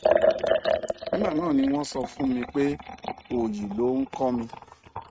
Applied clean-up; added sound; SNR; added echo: neural mask model RNNoise.